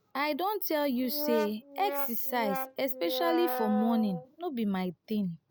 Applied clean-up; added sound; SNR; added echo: none; Brass instrument; 6 dB; none.